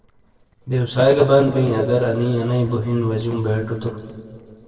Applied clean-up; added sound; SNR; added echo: neural separator model SepFormer DNS4.